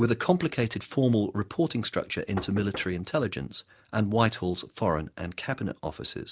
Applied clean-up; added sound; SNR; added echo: neural mask model RNNoise.